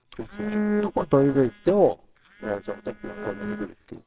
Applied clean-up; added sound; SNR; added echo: neural separator model SepFormer WHAMR!.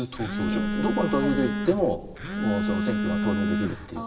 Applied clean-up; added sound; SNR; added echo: none; Telephone; 0 dB; reverberation time 1.3 s.